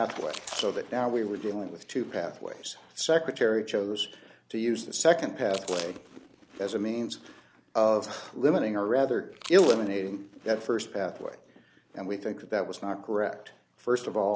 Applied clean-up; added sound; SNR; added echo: none; Chewing, mastication; 17 dB; none.